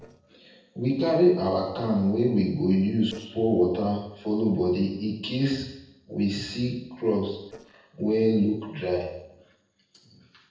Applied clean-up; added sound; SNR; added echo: neural separator model SepFormer DNS4.